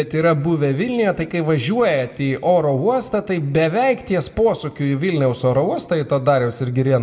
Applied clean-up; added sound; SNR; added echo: none; none; none; reverberation time 1.2 s.